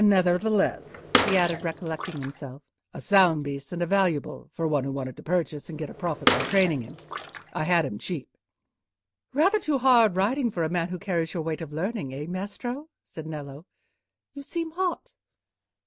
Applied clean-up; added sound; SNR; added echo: none; Bathtub (filling or washing) / Water / Splash, splatter; 2 dB; none.